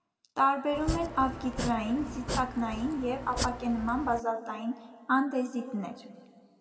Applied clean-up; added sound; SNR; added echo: none; Domestic sounds, home sounds; 6 dB; reverberation time 1.9 s.